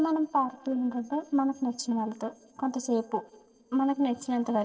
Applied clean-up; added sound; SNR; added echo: neural separator model SepFormer DNS4.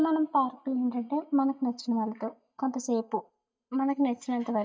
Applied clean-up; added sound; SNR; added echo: neural mask model DeepFilterNet 3.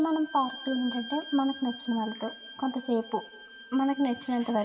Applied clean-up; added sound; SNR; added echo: none; Bowed string instrument; 14 dB; reverberation time 1.3 s.